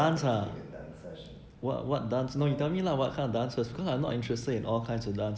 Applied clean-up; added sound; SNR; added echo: none; none; none; none.